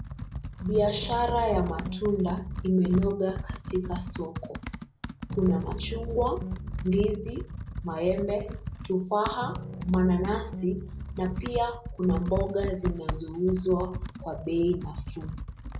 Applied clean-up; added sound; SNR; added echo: none; Piano + Computer keyboard; 6 dB; none.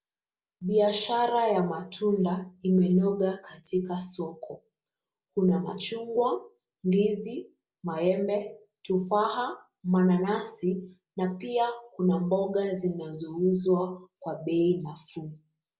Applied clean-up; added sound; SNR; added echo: none; none; none; none.